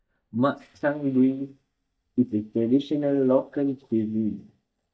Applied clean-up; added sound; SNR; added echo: neural mask model DeepFilterNet 3.